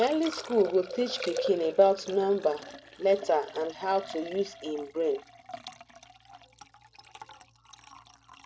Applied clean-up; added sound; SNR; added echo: none; Liquid; 13 dB; none.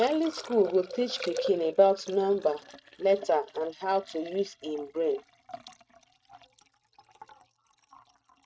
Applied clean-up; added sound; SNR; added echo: neural mask model RNNoise.